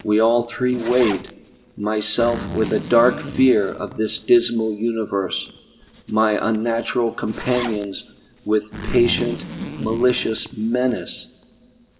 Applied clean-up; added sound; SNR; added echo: none; Zipper (clothing); 13 dB; reverberation time 1.0 s.